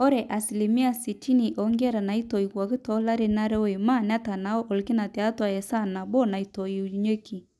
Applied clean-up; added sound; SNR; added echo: none; none; none; none.